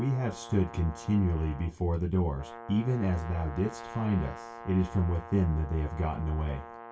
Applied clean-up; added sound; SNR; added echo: none; Brass instrument; 15 dB; reverberation time 0.2 s.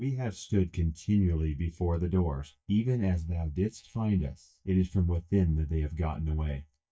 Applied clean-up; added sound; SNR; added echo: neural mask model DeepFilterNet 3.